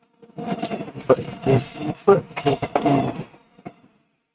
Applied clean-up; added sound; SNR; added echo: neural mask model RNNoise.